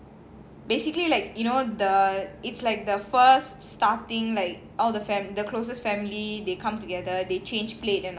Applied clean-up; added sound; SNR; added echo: none; none; none; none.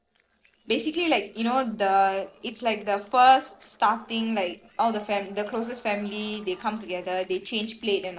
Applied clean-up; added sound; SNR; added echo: neural separator model SepFormer DNS4.